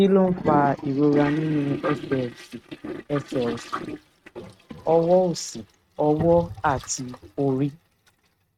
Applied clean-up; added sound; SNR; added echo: neural mask model RNNoise.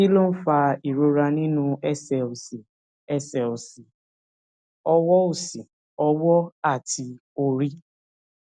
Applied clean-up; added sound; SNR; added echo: none; none; none; none.